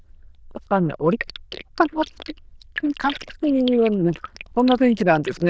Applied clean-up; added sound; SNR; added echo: neural diffusion model UNIVERSE++.